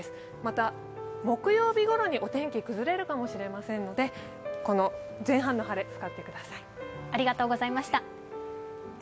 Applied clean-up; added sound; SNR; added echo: none; none; none; none.